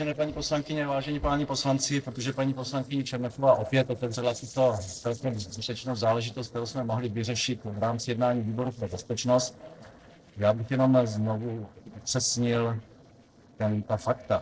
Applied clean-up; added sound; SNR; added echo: neural separator model SepFormer DNS4.